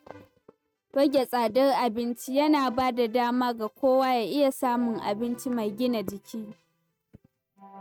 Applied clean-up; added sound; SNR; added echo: neural mask model RNNoise.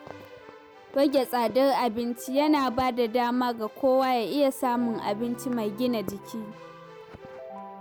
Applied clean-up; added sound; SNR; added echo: none; Keyboard (musical) + Bowed string instrument; 17 dB; none.